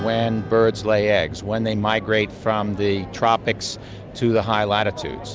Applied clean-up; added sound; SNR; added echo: none; Acoustic guitar / Strum; 19 dB; none.